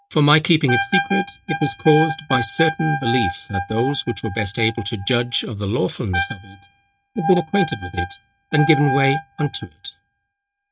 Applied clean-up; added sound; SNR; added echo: neural mask model RNNoise.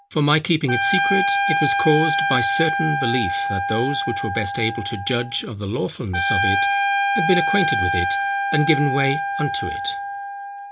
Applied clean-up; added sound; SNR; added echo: none; Trumpet; -1 dB; none.